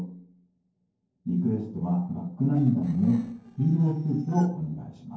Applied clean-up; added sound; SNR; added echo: neural separator model SepFormer DNS4.